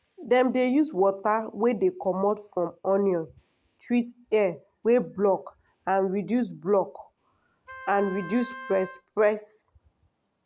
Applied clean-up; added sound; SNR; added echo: none; Wind instrument, woodwind instrument; 16 dB; none.